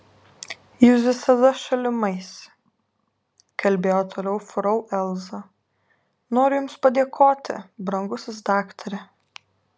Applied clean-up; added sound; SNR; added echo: none; none; none; none.